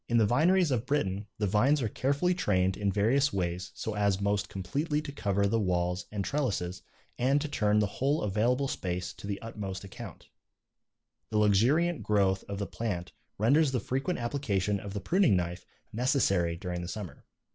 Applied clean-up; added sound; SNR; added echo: none; none; none; none.